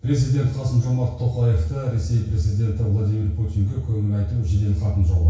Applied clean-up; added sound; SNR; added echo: none; none; none; reverberation time 0.6 s.